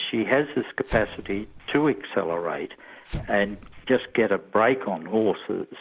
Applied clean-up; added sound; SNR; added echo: none; Explosion; 15 dB; none.